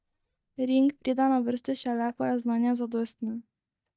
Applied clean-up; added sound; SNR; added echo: neural mask model DeepFilterNet 3.